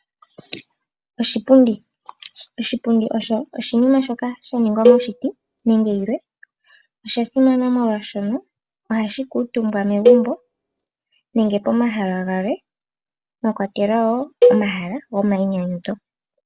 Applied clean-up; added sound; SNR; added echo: none; Cowbell; -1 dB; none.